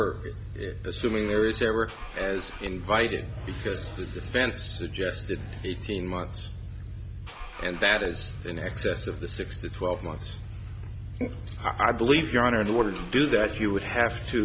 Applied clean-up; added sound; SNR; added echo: none; Engine starting / Car; 8 dB; none.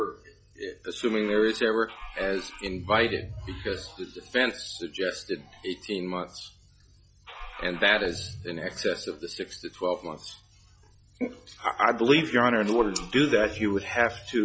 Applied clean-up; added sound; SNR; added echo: classical method log-MMSE.